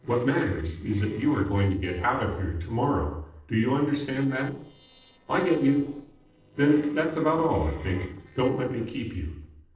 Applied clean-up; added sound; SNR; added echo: neural separator model SepFormer DNS4.